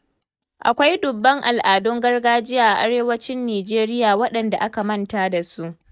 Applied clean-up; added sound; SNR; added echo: neural mask model DeepFilterNet 3.